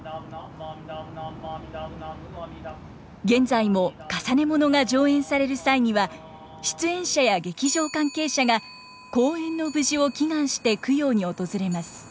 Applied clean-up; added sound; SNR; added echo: none; none; none; none.